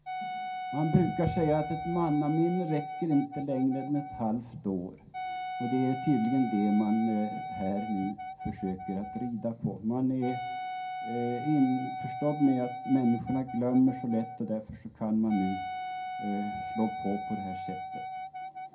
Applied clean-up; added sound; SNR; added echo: none; Wind instrument, woodwind instrument; 8 dB; reverberation time 0.3 s.